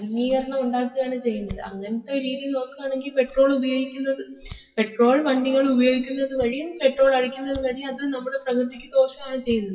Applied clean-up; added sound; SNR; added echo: classical method WPE with log-MMSE.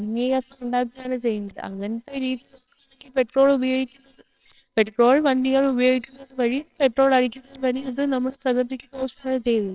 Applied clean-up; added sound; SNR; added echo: neural separator model SepFormer WHAMR!.